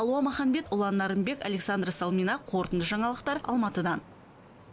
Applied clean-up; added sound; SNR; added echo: none; none; none; none.